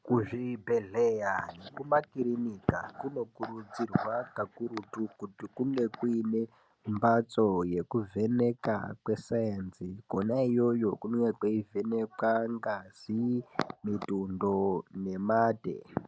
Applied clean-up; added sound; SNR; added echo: none; none; none; none.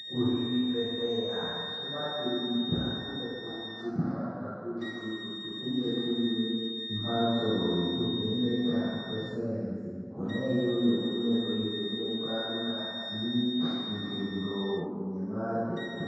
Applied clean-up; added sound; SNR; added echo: none; Wind instrument, woodwind instrument; 9 dB; reverberation time 2.0 s.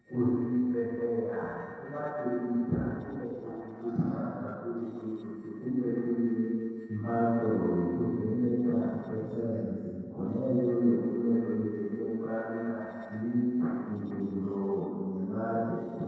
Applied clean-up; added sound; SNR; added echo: neural separator model SepFormer DNS4.